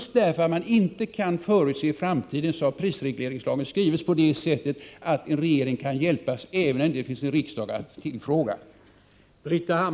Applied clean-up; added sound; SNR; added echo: none; none; none; none.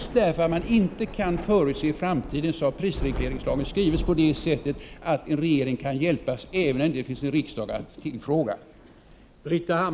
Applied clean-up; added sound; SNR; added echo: none; Thunder / Rain; 12 dB; none.